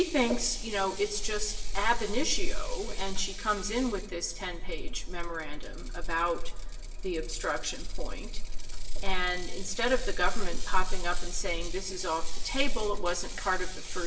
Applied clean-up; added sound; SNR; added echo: none; Ratchet, pawl; 19 dB; reverberation time 0.9 s.